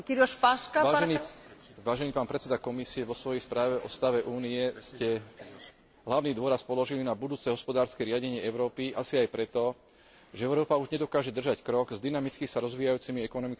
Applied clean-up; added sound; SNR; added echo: none; none; none; none.